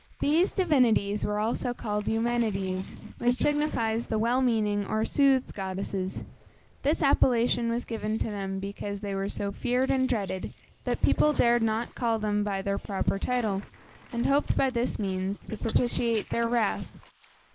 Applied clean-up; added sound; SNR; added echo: neural mask model Resemble Enhance denoiser.